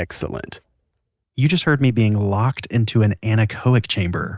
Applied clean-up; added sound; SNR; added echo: none; none; none; none.